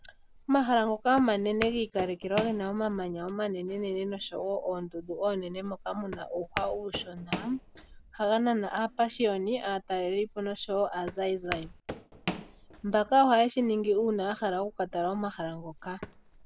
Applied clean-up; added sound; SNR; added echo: none; Walk, footsteps; 14 dB; none.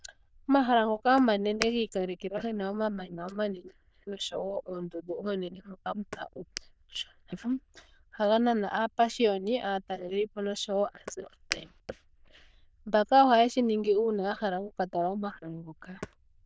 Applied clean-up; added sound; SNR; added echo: neural diffusion model UNIVERSE++.